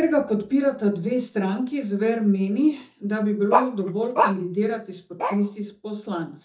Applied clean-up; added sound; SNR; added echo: neural mask model DeepFilterNet 3.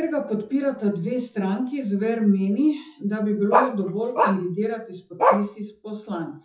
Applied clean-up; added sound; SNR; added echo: classical method WPE with log-MMSE.